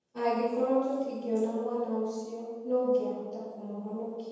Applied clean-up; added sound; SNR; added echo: none; none; none; reverberation time 1.2 s.